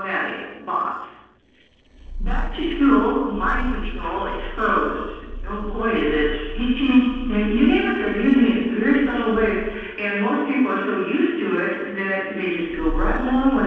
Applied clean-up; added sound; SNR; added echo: neural separator model SepFormer DNS4.